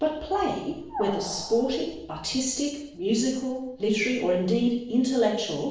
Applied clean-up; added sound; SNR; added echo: none; Animal; 12 dB; reverberation time 0.7 s.